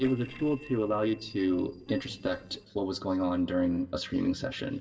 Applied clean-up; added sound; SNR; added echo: neural separator model SepFormer DNS4.